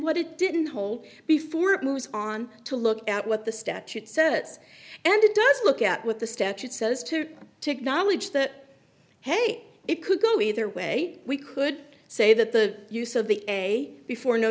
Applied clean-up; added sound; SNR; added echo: none; none; none; none.